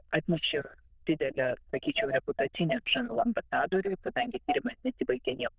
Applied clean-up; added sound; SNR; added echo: neural diffusion model UNIVERSE++.